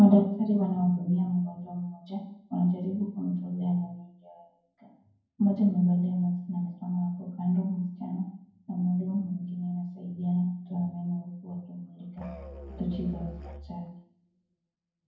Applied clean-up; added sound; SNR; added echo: none; Musical instrument; 14 dB; reverberation time 0.9 s.